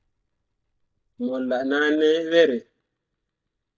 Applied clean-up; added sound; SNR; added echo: neural mask model DeepFilterNet 3.